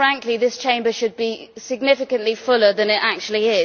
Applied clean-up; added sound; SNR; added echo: none; none; none; none.